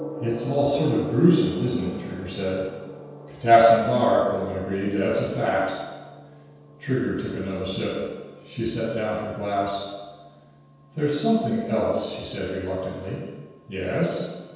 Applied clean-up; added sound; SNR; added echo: none; Gong; 18 dB; reverberation time 1.2 s.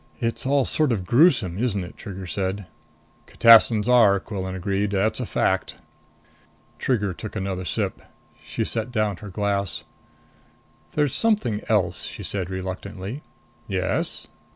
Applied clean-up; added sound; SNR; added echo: none; none; none; none.